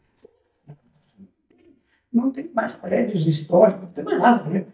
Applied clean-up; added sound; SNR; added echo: neural mask model DeepFilterNet 3.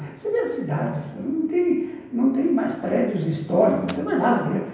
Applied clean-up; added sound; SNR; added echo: none; Clapping; 19 dB; reverberation time 0.9 s.